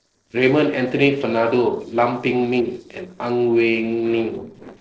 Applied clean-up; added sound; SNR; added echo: neural separator model SepFormer DNS4.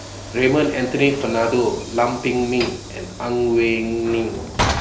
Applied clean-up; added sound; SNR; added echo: none; Sliding door / Train; 9 dB; none.